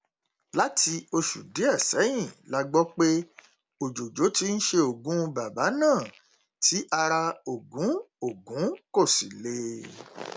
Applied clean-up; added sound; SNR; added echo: none; none; none; none.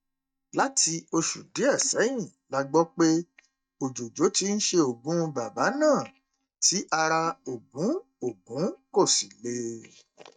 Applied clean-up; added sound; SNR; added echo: neural mask model DeepFilterNet 3.